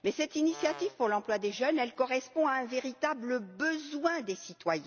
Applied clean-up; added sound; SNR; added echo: none; Brass instrument; 15 dB; none.